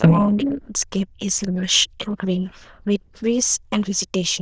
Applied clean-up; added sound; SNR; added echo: neural diffusion model UNIVERSE++.